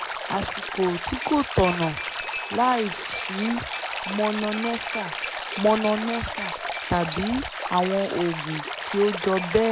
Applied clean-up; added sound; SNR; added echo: none; Stream + Cutlery, silverware; 6 dB; none.